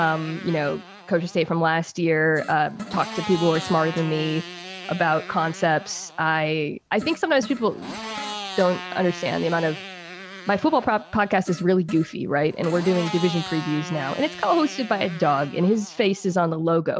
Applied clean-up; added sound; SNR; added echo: none; Motorcycle + Fart; 14 dB; none.